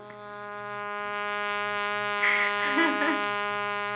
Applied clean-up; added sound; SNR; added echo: none; Trumpet; -3 dB; reverberation time 0.4 s.